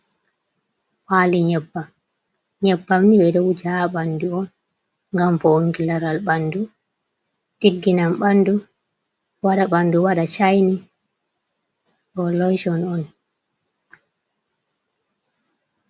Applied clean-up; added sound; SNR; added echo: none; none; none; none.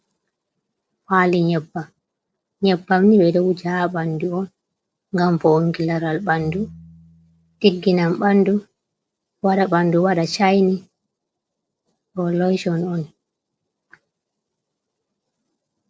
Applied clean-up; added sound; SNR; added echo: neural separator model SepFormer DNS4.